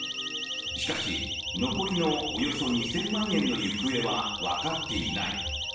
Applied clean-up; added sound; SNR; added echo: none; Siren; 3 dB; reverberation time 0.6 s.